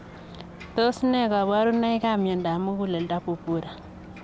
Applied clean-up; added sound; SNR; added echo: none; Ocean; 17 dB; none.